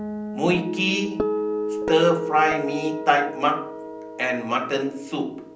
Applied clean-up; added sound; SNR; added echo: none; Guitar; 5 dB; reverberation time 0.6 s.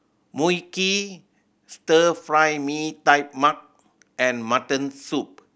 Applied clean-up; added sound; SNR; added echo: none; none; none; none.